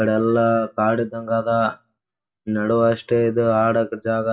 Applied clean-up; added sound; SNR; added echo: none; none; none; reverberation time 0.2 s.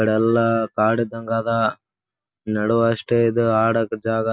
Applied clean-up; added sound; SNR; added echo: none; none; none; none.